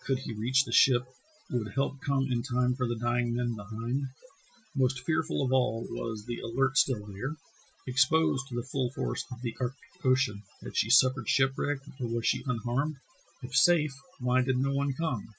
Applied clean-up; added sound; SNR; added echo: classical method Wiener filter.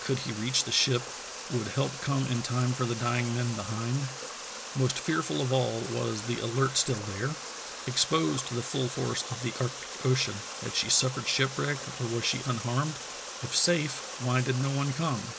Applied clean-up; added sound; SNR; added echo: none; Water; 10 dB; none.